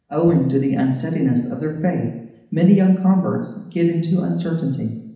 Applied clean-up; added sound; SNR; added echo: none; none; none; reverberation time 0.8 s.